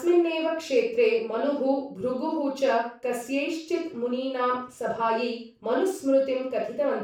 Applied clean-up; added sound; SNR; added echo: none; none; none; reverberation time 0.4 s.